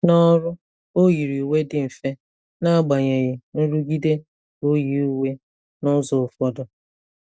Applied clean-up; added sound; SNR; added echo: none; none; none; none.